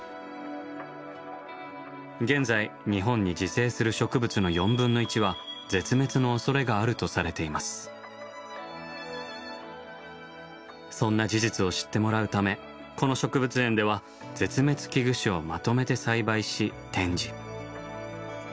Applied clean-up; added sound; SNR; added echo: none; none; none; none.